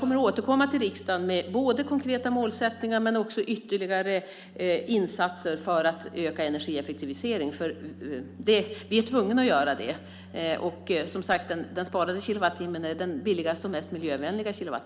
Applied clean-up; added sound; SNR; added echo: none; Organ; 20 dB; none.